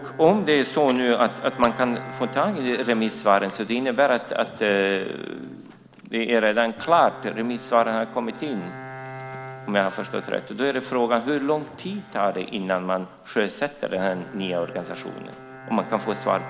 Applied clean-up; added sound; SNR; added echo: none; Bowed string instrument; 17 dB; none.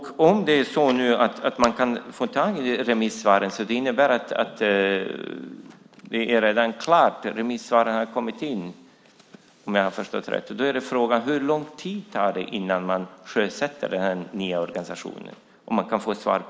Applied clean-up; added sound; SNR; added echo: none; none; none; none.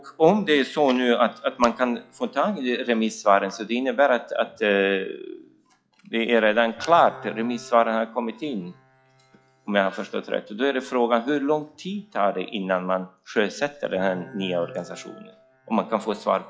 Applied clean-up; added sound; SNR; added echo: classical method log-MMSE.